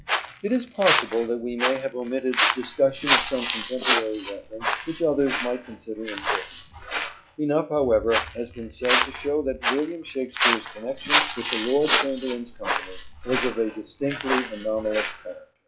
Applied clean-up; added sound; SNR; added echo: classical method log-MMSE.